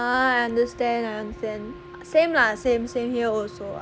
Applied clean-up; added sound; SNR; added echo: none; Wind instrument, woodwind instrument; 19 dB; none.